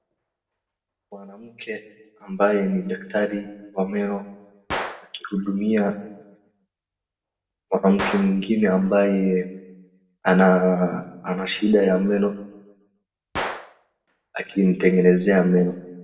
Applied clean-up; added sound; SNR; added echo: none; Gunshot, gunfire; 16 dB; reverberation time 0.8 s.